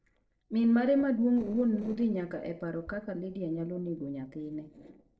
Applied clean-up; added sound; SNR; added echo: neural separator model SepFormer DNS4.